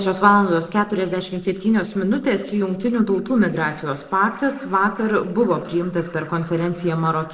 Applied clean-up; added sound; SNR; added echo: neural separator model SepFormer DNS4.